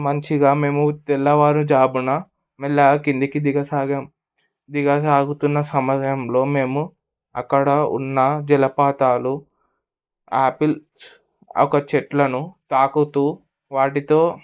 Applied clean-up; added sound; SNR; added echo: neural mask model Resemble Enhance denoiser.